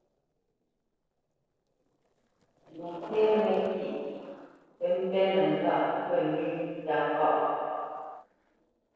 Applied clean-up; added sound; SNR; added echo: neural separator model SepFormer DNS4.